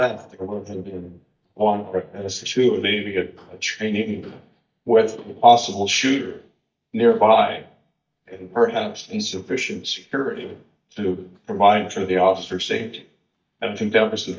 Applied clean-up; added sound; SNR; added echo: neural mask model DeepFilterNet 3.